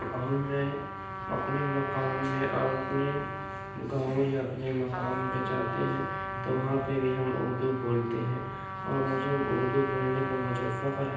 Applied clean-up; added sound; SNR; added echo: none; Trumpet; 6 dB; reverberation time 0.9 s.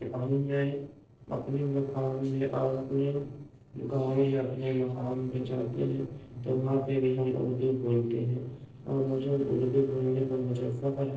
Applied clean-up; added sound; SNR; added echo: neural separator model SepFormer DNS4.